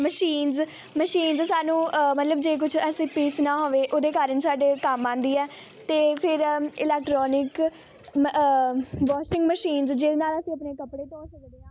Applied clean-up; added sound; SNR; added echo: none; none; none; none.